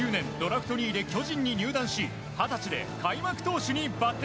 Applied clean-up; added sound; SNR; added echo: none; Piano; 15 dB; none.